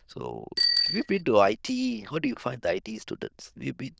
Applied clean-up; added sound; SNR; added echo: neural diffusion model UNIVERSE++.